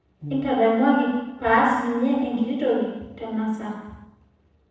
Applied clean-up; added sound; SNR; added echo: neural separator model SepFormer DNS4.